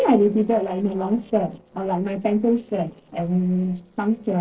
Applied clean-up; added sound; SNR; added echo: neural separator model SepFormer DNS4.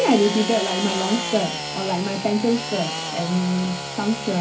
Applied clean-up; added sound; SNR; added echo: none; Sawing / Engine; 6 dB; reverberation time 0.3 s.